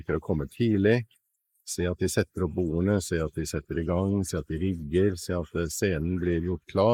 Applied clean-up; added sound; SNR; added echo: neural mask model Resemble Enhance denoiser.